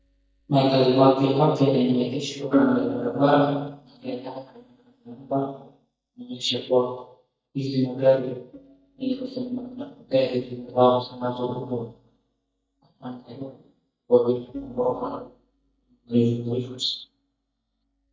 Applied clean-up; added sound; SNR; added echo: neural mask model DeepFilterNet 3.